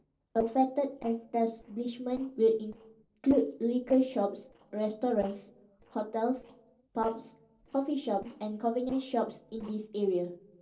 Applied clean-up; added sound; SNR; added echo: neural separator model SepFormer DNS4.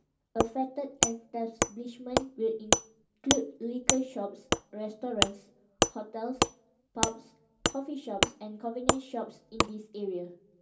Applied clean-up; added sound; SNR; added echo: none; Wood; -4 dB; reverberation time 0.3 s.